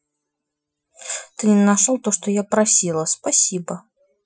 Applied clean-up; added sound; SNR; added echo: classical method Wiener filter.